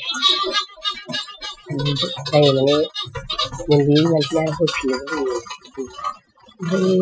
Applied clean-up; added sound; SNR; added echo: classical method Wiener filter.